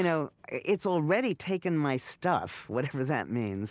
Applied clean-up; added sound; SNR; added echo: none; none; none; none.